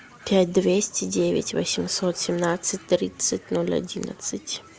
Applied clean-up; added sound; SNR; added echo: none; none; none; none.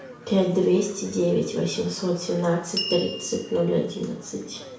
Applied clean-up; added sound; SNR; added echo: none; Door / Bell; 14 dB; reverberation time 0.6 s.